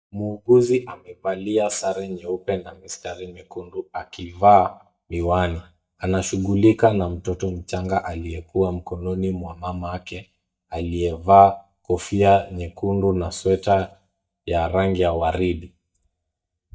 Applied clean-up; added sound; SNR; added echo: neural mask model DeepFilterNet 3.